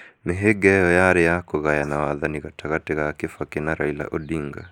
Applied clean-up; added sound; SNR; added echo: neural mask model Resemble Enhance denoiser.